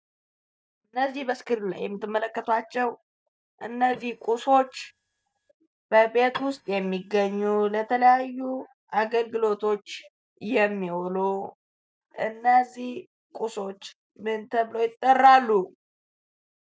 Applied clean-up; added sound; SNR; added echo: neural mask model DeepFilterNet 3.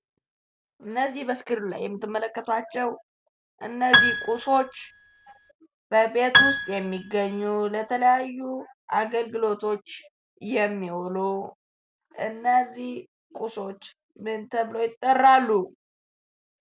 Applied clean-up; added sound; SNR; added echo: none; Piano; -2 dB; none.